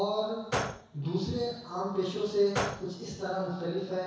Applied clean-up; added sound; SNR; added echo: none; Gunshot, gunfire; 7 dB; reverberation time 1.1 s.